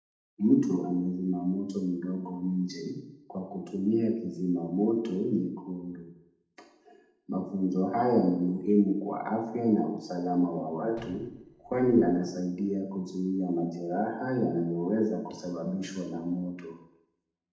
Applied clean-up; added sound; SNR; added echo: neural separator model SepFormer DNS4.